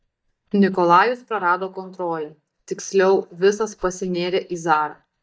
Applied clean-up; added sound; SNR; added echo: neural mask model DeepFilterNet 3.